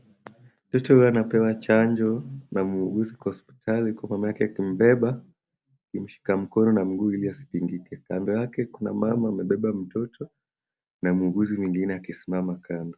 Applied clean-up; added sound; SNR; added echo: none; none; none; none.